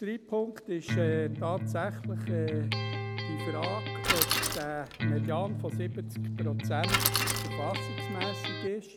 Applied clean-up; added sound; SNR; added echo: none; Electric guitar + Bicycle; -4 dB; none.